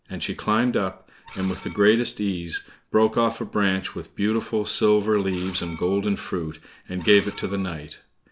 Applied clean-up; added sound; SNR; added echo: none; Screech; 19 dB; none.